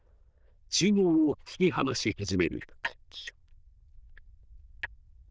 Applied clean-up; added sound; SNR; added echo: neural diffusion model UNIVERSE++.